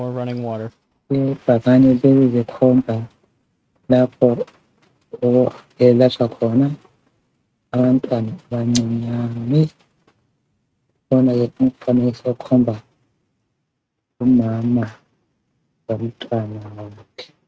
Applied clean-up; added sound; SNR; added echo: neural mask model RNNoise.